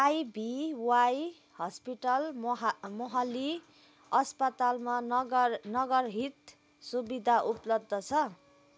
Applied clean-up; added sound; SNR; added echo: none; none; none; none.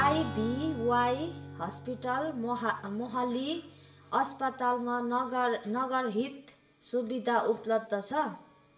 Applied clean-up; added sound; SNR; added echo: none; Strum; 14 dB; reverberation time 0.5 s.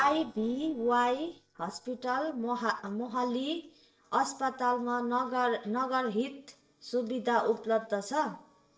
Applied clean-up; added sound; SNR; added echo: neural separator model SepFormer DNS4.